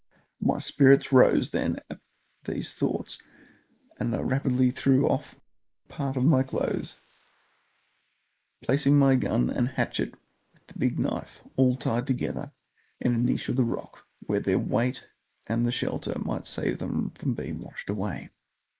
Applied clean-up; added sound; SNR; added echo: neural mask model Resemble Enhance denoiser.